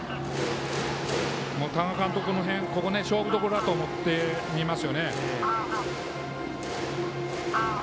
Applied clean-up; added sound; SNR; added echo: none; Fowl; 8 dB; none.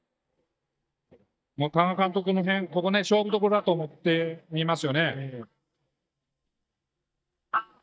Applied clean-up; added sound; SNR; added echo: neural mask model DeepFilterNet 3.